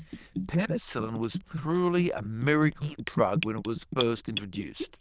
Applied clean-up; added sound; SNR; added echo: neural diffusion model UNIVERSE++.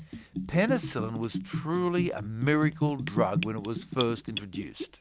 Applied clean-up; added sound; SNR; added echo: none; Bathtub (filling or washing) / Gurgling; 5 dB; none.